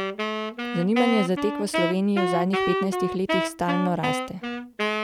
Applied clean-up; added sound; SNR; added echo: none; Wind instrument, woodwind instrument; 1 dB; none.